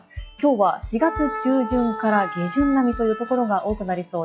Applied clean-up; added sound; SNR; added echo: classical method log-MMSE.